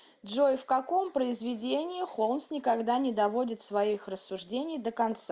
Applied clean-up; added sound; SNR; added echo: none; none; none; none.